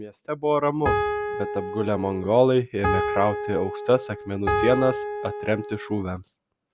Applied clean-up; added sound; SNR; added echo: none; Piano; 3 dB; none.